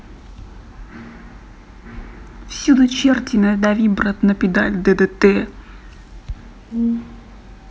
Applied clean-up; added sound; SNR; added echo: none; Brass instrument; 4 dB; none.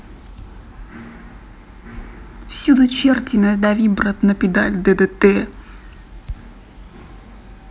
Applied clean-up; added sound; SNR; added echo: none; none; none; none.